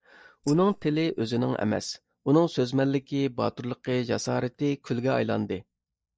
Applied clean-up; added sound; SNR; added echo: neural mask model DeepFilterNet 3.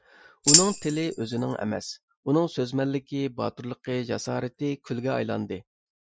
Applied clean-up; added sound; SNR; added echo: classical method Wiener filter.